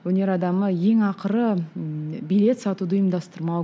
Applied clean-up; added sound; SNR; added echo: none; none; none; none.